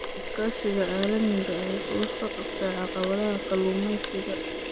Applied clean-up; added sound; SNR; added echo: none; Camera; 2 dB; none.